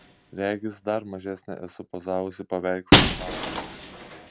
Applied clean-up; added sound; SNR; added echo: none; Shatter; -5 dB; none.